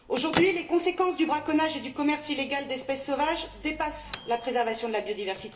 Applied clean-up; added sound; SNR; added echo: none; Microwave oven / Bell; 13 dB; reverberation time 0.6 s.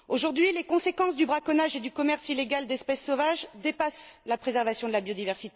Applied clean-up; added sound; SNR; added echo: none; none; none; none.